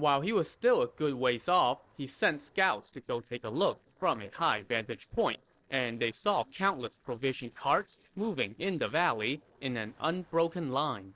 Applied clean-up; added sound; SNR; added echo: neural separator model SepFormer DNS4.